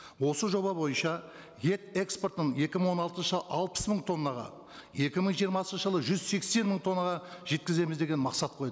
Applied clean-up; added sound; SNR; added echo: none; none; none; none.